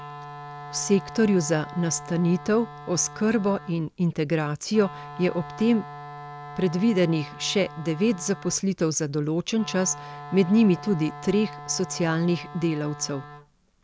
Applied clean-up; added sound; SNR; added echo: none; Wind instrument, woodwind instrument; 15 dB; none.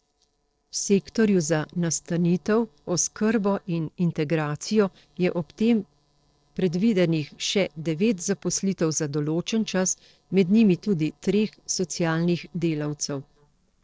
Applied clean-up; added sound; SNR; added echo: neural separator model SepFormer DNS4.